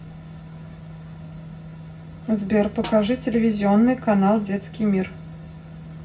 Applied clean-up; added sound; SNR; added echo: none; Snare drum; 16 dB; reverberation time 0.4 s.